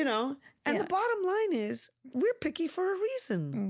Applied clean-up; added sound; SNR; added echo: none; none; none; none.